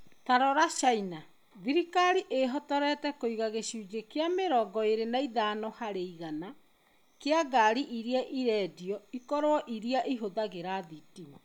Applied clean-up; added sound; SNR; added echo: none; none; none; none.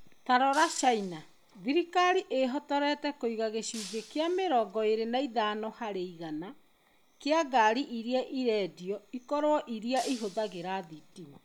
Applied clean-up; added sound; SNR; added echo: none; Shatter; 18 dB; none.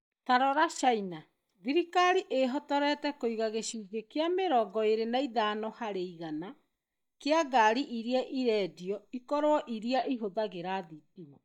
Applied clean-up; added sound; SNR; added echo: neural mask model DeepFilterNet 3.